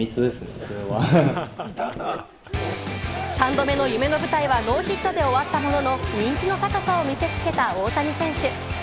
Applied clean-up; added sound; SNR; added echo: none; Writing; 17 dB; none.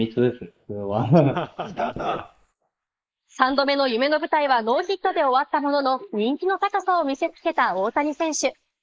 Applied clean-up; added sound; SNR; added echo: neural mask model Resemble Enhance denoiser.